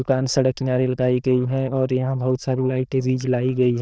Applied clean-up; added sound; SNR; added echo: neural diffusion model UNIVERSE++.